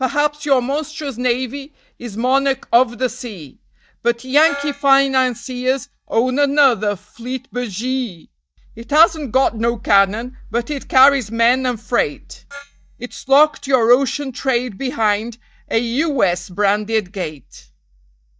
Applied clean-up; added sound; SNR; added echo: neural mask model DeepFilterNet 3.